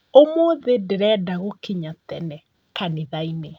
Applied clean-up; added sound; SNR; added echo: none; none; none; none.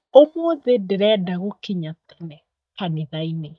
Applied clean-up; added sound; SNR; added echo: neural mask model DeepFilterNet 3.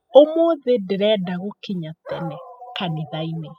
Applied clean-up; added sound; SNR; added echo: classical method spectral subtraction.